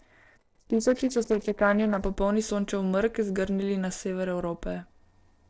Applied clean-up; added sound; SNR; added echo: neural separator model SepFormer DNS4.